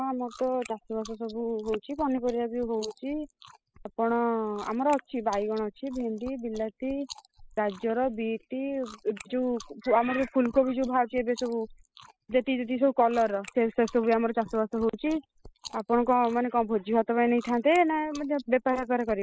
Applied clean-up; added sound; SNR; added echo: classical method spectral subtraction.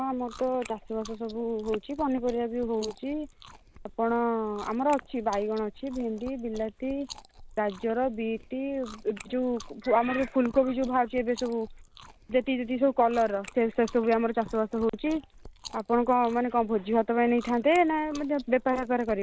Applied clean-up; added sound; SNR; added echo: none; Chewing, mastication; 19 dB; none.